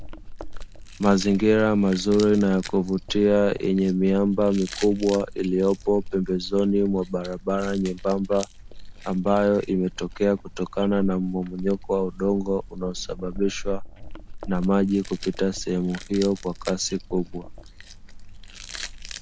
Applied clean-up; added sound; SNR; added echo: none; Chewing, mastication; 12 dB; none.